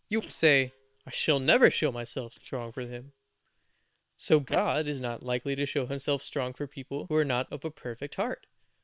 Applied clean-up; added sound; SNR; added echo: neural separator model SepFormer WHAM!.